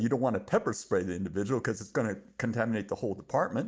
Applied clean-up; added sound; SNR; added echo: none; none; none; none.